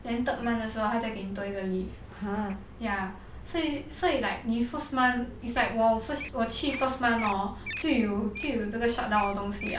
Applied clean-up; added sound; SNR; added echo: none; Wild animals; 16 dB; none.